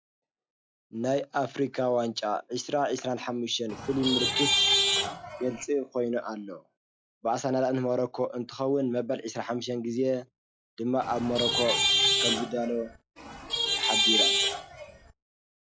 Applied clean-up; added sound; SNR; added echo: classical method log-MMSE.